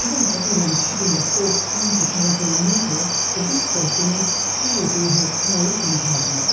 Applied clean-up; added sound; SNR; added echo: none; Cricket; -3 dB; reverberation time 0.6 s.